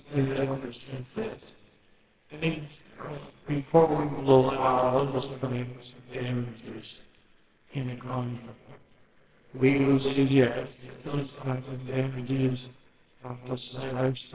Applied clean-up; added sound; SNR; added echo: neural separator model SepFormer WHAMR!.